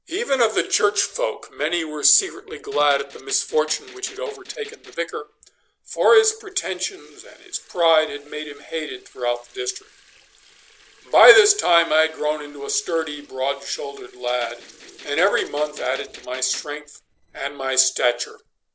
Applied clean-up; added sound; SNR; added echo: neural separator model SepFormer DNS4.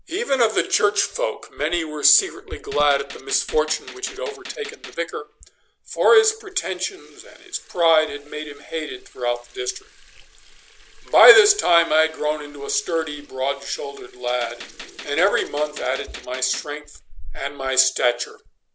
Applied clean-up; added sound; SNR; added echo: none; Sink (filling or washing) / Water tap, faucet + Gunshot, gunfire; 17 dB; none.